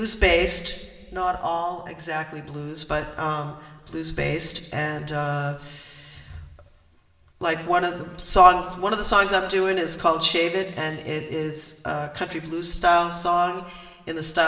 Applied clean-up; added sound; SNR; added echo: none; none; none; reverberation time 2.7 s.